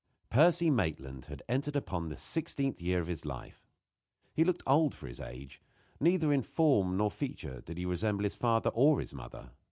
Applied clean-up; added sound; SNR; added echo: none; none; none; none.